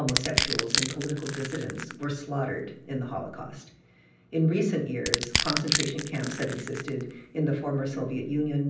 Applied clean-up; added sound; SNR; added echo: none; Crushing; 2 dB; reverberation time 0.6 s.